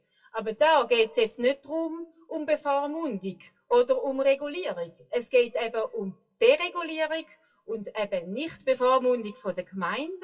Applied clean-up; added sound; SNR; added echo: classical method WPE with log-MMSE.